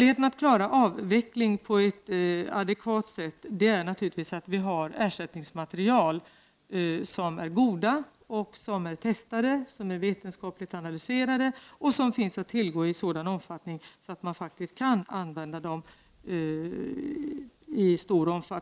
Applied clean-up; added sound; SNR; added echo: neural mask model Resemble Enhance denoiser.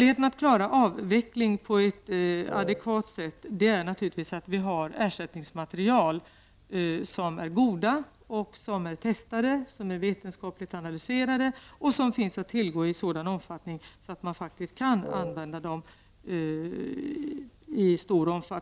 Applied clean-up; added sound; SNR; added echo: none; Wind instrument, woodwind instrument; 9 dB; none.